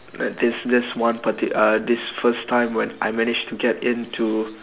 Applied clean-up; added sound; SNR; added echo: none; none; none; none.